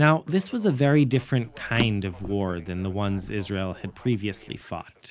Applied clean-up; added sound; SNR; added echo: none; Drawer open or close; 14 dB; none.